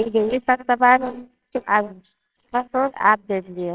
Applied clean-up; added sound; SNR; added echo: neural separator model SepFormer WHAMR!.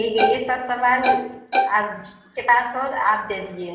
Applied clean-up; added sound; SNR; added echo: none; Bowed string instrument; 0 dB; reverberation time 0.9 s.